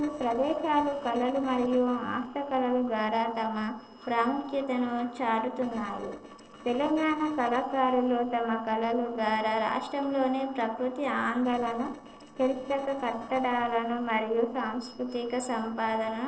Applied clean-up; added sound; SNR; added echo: neural separator model SepFormer DNS4.